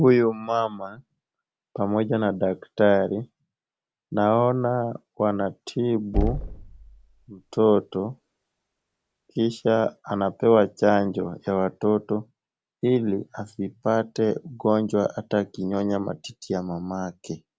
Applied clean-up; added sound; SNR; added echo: none; Knock; 8 dB; none.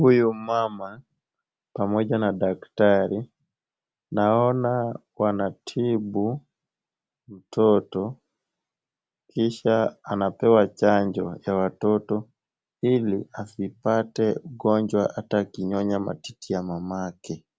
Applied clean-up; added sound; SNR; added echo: none; none; none; none.